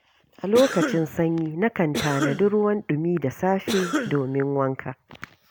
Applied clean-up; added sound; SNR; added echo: none; Cough; 7 dB; none.